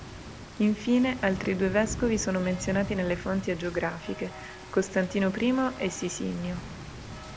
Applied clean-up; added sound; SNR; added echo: none; Rain; 12 dB; none.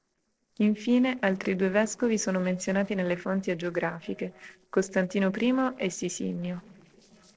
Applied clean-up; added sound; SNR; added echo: neural separator model SepFormer DNS4.